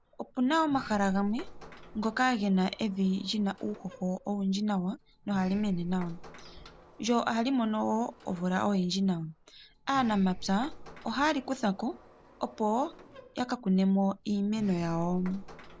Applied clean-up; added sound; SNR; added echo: none; Sliding door; 17 dB; none.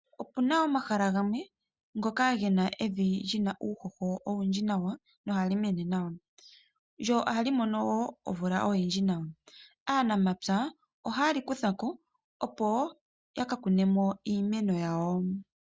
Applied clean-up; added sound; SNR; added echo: none; none; none; none.